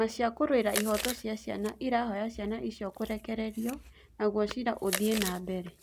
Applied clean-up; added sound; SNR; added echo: none; Chewing, mastication; 11 dB; none.